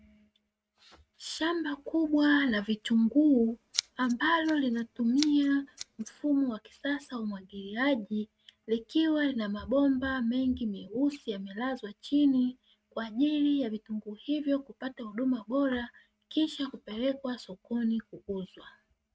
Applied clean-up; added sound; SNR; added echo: neural mask model RNNoise.